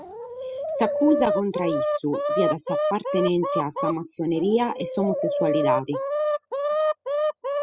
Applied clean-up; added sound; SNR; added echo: classical method spectral subtraction.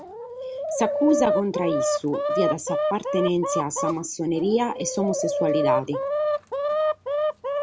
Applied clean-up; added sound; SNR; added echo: none; Chicken, rooster; -1 dB; none.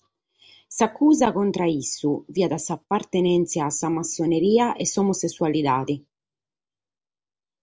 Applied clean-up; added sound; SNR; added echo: none; none; none; none.